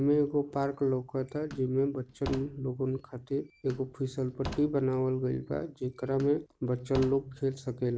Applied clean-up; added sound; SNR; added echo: none; Slam; 15 dB; none.